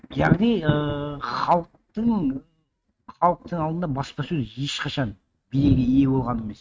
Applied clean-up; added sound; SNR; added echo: neural mask model RNNoise.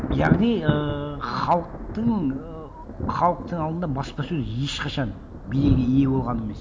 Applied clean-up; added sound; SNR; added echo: none; Thunder; 5 dB; none.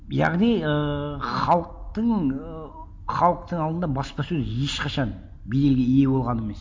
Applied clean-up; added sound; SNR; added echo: none; none; none; none.